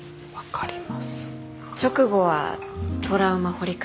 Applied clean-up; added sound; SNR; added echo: none; none; none; none.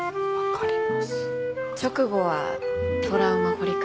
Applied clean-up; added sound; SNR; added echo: none; Wind instrument, woodwind instrument; -2 dB; none.